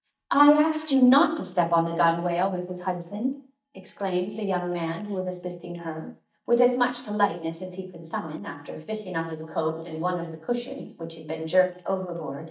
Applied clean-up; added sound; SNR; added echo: neural mask model DeepFilterNet 3.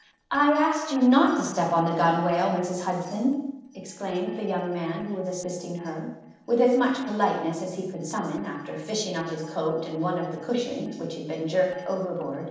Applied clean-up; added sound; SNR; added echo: neural separator model SepFormer DNS4.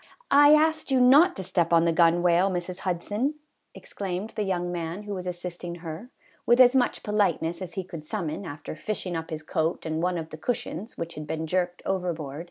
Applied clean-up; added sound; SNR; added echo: none; none; none; none.